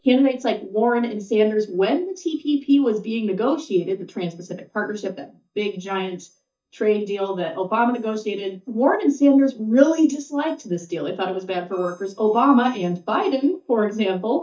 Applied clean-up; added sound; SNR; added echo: neural mask model DeepFilterNet 3.